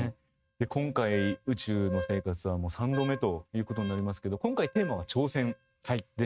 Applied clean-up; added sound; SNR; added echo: neural mask model RNNoise.